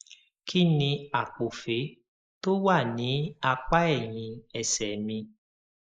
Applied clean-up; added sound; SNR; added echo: neural mask model Resemble Enhance denoiser.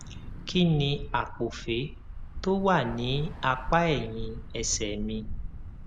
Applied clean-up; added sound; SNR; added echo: none; Traffic noise, roadway noise / Bus; 8 dB; none.